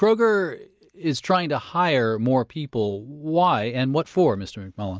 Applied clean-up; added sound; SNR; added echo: none; none; none; none.